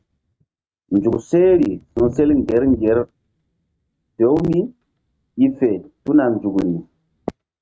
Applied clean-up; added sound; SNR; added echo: neural mask model RNNoise.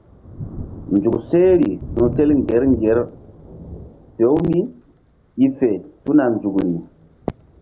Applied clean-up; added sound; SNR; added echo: none; Thunder; 15 dB; none.